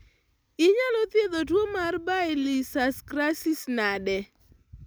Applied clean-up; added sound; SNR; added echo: none; none; none; none.